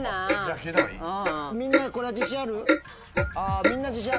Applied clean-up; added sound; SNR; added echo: none; Clock; -1 dB; none.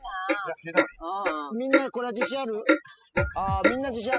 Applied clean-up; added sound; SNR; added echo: classical method spectral subtraction.